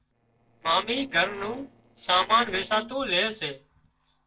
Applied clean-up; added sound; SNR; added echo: neural separator model SepFormer DNS4.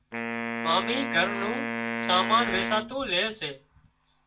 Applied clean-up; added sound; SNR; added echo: none; Wind instrument, woodwind instrument; 4 dB; reverberation time 0.2 s.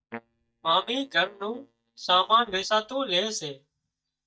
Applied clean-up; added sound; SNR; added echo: neural mask model DeepFilterNet 3.